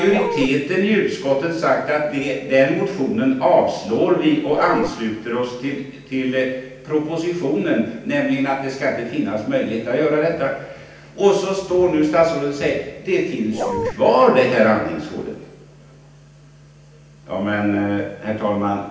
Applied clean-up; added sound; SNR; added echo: none; Bark; 3 dB; reverberation time 0.9 s.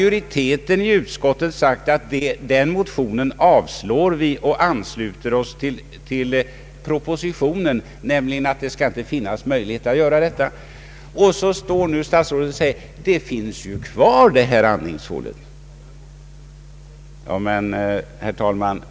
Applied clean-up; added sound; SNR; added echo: none; none; none; none.